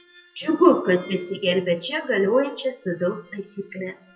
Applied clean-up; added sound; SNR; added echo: classical method WPE with log-MMSE.